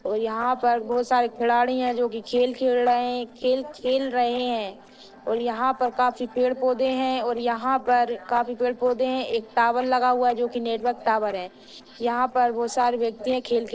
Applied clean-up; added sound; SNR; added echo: neural separator model SepFormer DNS4.